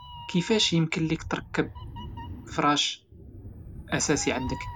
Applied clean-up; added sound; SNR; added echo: none; Meow; 12 dB; none.